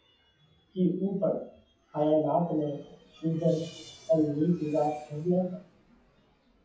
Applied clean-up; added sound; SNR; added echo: classical method WPE with log-MMSE.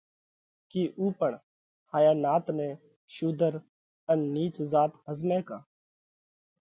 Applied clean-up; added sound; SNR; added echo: none; none; none; none.